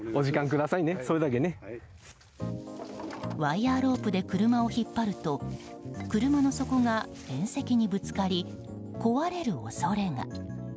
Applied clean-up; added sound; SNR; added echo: none; none; none; none.